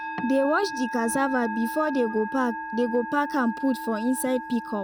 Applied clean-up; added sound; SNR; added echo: none; Musical instrument; 8 dB; none.